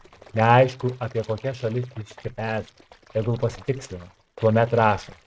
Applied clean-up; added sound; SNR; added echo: neural mask model RNNoise.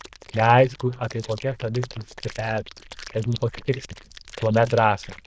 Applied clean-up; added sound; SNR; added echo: neural diffusion model UNIVERSE++.